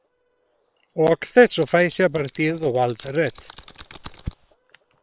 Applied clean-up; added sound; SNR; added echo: neural separator model SepFormer WHAM!.